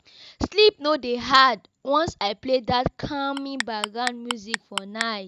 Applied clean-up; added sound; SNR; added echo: none; Clock; 9 dB; none.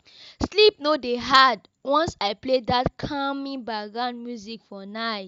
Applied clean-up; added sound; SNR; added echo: none; none; none; none.